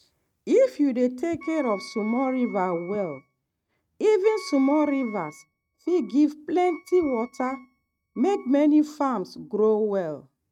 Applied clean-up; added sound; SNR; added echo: neural mask model RNNoise.